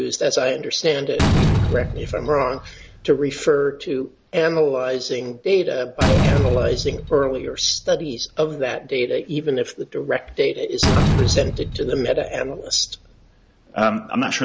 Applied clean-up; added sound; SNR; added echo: none; Slam; 3 dB; none.